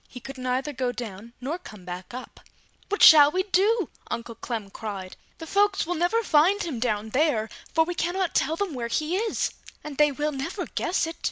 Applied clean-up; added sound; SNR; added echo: none; none; none; none.